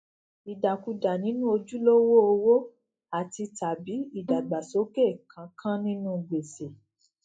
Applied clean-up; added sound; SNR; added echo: classical method log-MMSE.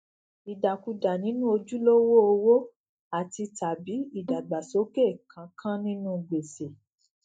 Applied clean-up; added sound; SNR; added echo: neural mask model DeepFilterNet 3.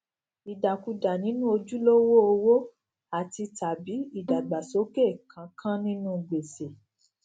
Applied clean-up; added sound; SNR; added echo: none; Bowed string instrument; 10 dB; none.